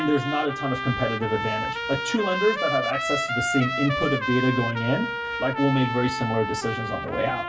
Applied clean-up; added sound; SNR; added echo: none; Trumpet; 3 dB; reverberation time 0.2 s.